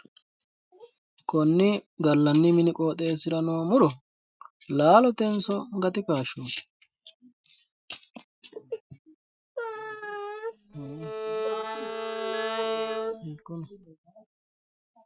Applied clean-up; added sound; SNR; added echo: neural mask model RNNoise.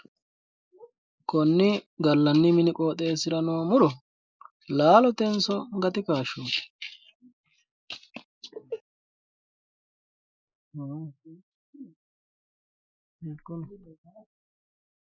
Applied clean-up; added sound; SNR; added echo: neural mask model Resemble Enhance denoiser.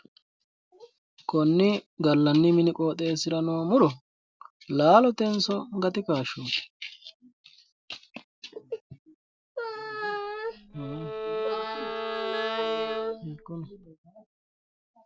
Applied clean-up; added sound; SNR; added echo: neural separator model SepFormer DNS4.